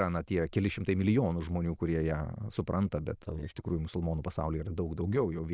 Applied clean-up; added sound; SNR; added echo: neural diffusion model UNIVERSE++.